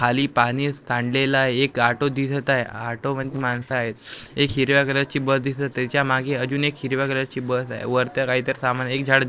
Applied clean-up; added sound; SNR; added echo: neural separator model SepFormer DNS4.